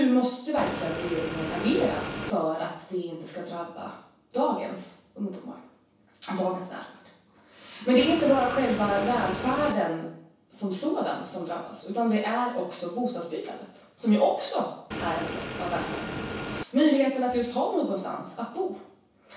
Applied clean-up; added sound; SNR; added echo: none; Motor vehicle (road) / Engine; 6 dB; reverberation time 0.7 s.